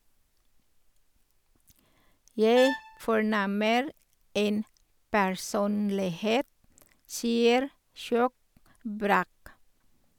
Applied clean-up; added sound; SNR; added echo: none; Brass instrument; 10 dB; none.